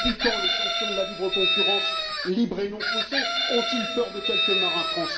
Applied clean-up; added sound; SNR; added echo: none; Chicken, rooster; -3 dB; reverberation time 1.7 s.